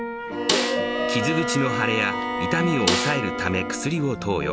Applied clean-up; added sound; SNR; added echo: none; Bowed string instrument + Snare drum; 2 dB; none.